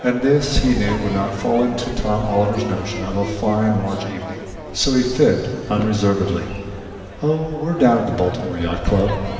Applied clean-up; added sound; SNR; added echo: none; Crowd / Fireworks; 13 dB; reverberation time 2.7 s.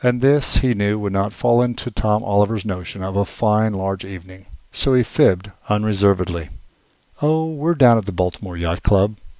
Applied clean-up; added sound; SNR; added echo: none; none; none; none.